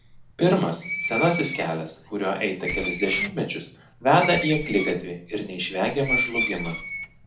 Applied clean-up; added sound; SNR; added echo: none; Screech; 4 dB; reverberation time 0.4 s.